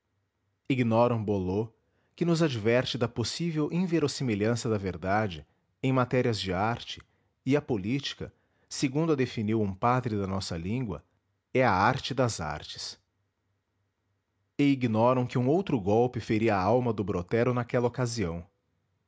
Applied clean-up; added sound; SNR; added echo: none; none; none; none.